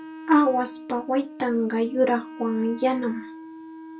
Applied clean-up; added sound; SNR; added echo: none; Wind instrument, woodwind instrument; 15 dB; reverberation time 0.2 s.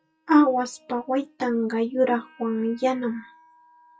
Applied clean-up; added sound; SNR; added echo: classical method WPE with log-MMSE.